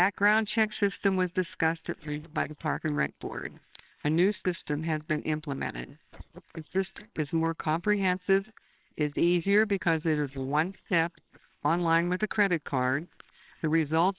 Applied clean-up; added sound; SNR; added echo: neural separator model SepFormer WHAMR!.